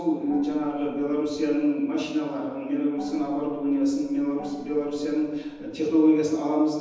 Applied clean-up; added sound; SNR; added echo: none; Gong; 20 dB; reverberation time 1.1 s.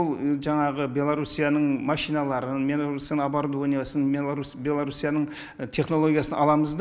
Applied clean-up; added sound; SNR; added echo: none; none; none; none.